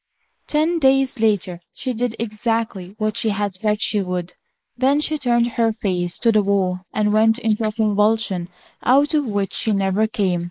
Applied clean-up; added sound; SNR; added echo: neural mask model Resemble Enhance denoiser.